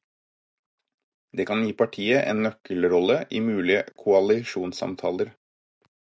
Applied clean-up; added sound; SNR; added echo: none; none; none; none.